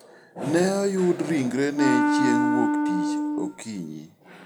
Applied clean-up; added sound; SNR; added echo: none; Wind instrument, woodwind instrument; -3 dB; none.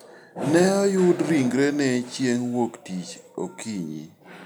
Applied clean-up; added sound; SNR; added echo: none; none; none; none.